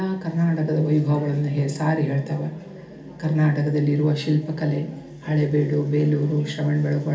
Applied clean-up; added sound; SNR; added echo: none; none; none; reverberation time 0.4 s.